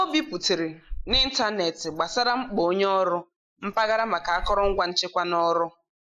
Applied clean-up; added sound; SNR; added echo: neural mask model Resemble Enhance denoiser.